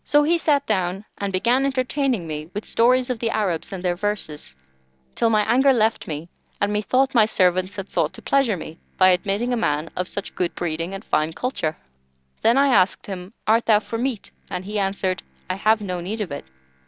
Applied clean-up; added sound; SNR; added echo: neural separator model SepFormer DNS4.